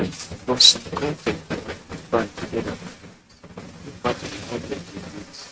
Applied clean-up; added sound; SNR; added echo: neural mask model RNNoise.